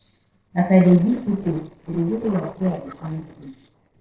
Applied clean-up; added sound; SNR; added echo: neural separator model SepFormer DNS4.